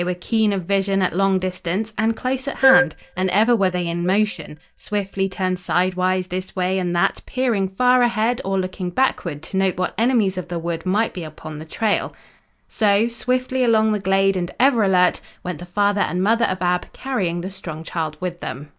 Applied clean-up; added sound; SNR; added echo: neural mask model DeepFilterNet 3.